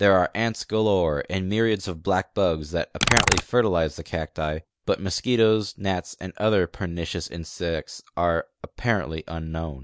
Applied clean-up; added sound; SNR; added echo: none; Computer keyboard; 1 dB; none.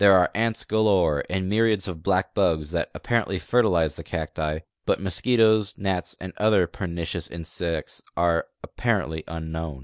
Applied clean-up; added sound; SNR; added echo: none; none; none; none.